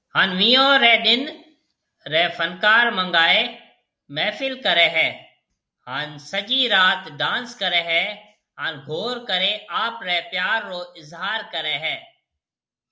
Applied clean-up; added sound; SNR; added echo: none; none; none; none.